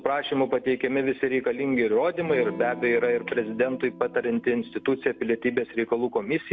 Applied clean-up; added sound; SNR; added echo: none; Electric guitar / Strum; 18 dB; none.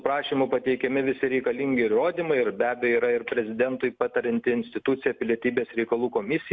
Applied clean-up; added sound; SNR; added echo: none; none; none; none.